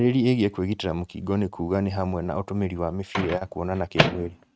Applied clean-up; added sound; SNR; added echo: neural mask model RNNoise.